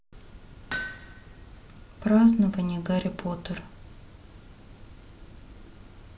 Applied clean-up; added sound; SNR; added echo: none; Hammer; 11 dB; none.